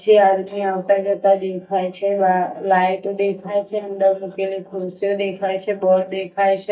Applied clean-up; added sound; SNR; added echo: neural mask model DeepFilterNet 3.